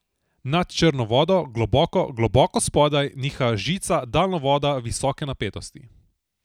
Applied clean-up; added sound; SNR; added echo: none; none; none; none.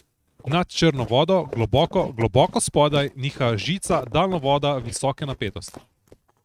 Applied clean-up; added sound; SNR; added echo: neural mask model RNNoise.